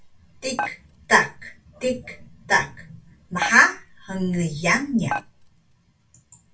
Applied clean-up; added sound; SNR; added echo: none; Dishes, pots, and pans; 10 dB; reverberation time 0.2 s.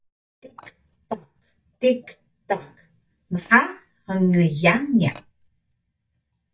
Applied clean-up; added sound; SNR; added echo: neural mask model DeepFilterNet 3.